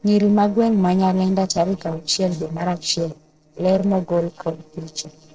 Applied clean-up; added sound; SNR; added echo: neural separator model SepFormer DNS4.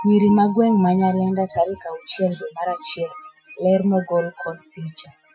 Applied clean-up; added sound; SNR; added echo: classical method Wiener filter.